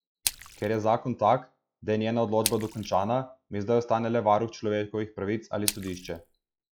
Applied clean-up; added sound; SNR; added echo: classical method log-MMSE.